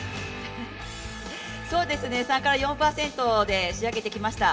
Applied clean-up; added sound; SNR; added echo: none; none; none; reverberation time 0.5 s.